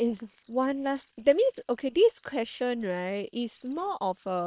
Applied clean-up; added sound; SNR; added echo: neural separator model SepFormer WHAM!.